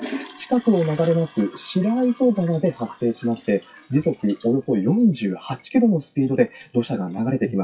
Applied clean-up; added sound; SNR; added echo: classical method WPE with log-MMSE.